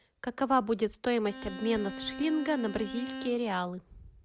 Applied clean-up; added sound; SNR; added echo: none; Bowed string instrument; 11 dB; none.